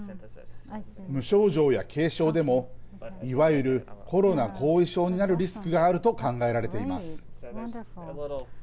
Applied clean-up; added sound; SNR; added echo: none; none; none; none.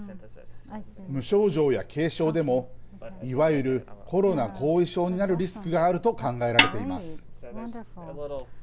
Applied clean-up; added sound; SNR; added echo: none; Snare drum; -3 dB; none.